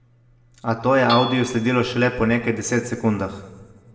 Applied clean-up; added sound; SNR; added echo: none; Hammer / Chink, clink; 16 dB; reverberation time 1.2 s.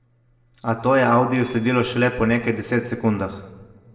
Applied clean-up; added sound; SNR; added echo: neural separator model SepFormer DNS4.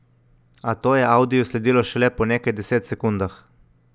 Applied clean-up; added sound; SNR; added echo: none; none; none; none.